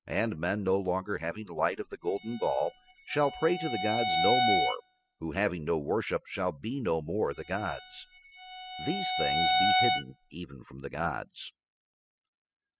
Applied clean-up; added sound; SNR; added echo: classical method spectral subtraction.